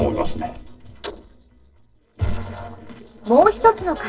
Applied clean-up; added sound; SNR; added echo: neural separator model SepFormer DNS4.